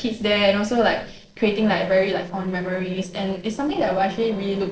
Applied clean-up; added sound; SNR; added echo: neural separator model SepFormer DNS4.